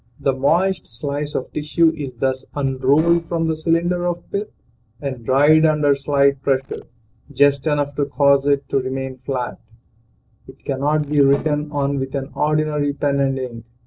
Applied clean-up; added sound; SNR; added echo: neural separator model SepFormer DNS4.